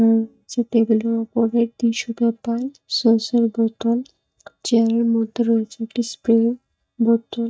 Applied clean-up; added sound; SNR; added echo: neural mask model DeepFilterNet 3.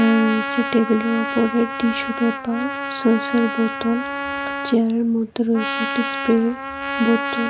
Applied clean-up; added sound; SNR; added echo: none; Trumpet; 6 dB; none.